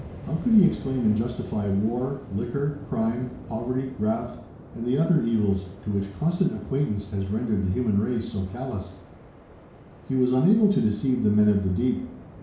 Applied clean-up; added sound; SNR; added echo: none; Waves, surf; 17 dB; reverberation time 0.6 s.